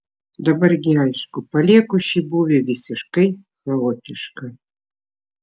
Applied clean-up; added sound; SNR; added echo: none; none; none; none.